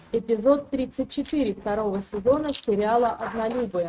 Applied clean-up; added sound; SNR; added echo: neural mask model RNNoise.